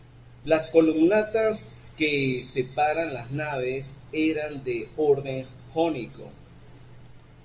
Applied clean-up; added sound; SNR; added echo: none; none; none; none.